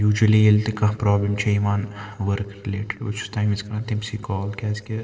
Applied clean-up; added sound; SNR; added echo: none; none; none; reverberation time 2.5 s.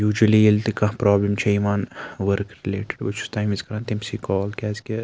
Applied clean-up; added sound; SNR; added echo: none; none; none; none.